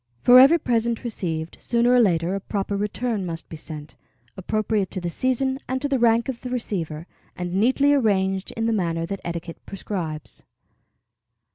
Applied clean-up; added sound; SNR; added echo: none; none; none; none.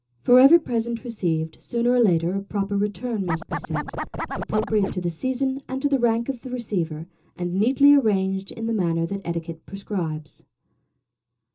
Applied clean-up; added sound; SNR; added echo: none; Scratching (performance technique); 6 dB; reverberation time 0.2 s.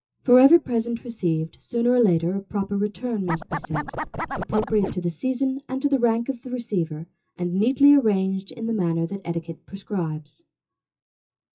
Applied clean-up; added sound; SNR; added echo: classical method WPE with log-MMSE.